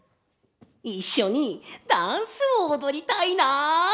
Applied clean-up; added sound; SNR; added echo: none; none; none; none.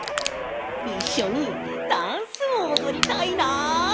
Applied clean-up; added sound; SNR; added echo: none; Crack / Crackle + Guitar; 2 dB; none.